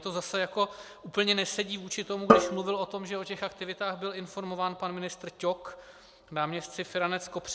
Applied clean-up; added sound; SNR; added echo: none; Drum; -5 dB; none.